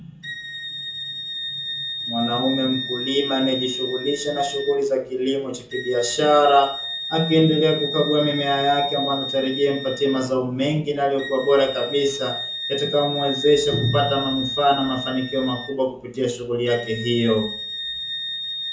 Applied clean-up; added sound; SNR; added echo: none; Wind instrument, woodwind instrument; 8 dB; reverberation time 0.6 s.